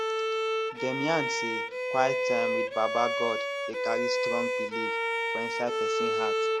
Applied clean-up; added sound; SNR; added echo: none; Bowed string instrument; -4 dB; none.